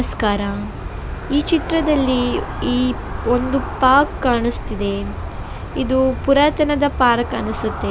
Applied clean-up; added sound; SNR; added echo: none; Aircraft; 7 dB; none.